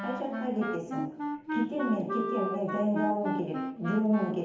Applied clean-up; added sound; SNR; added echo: none; Wind instrument, woodwind instrument; 4 dB; reverberation time 1.0 s.